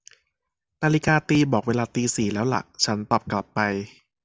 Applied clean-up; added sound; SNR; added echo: none; none; none; none.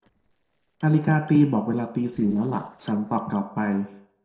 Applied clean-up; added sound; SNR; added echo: neural separator model SepFormer DNS4.